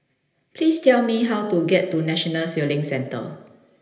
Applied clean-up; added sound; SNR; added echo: none; none; none; reverberation time 1.4 s.